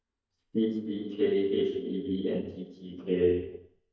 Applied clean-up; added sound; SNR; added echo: neural mask model DeepFilterNet 3.